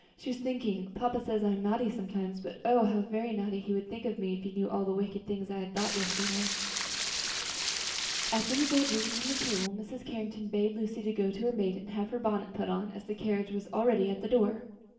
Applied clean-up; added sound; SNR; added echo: none; Stream; 2 dB; reverberation time 0.8 s.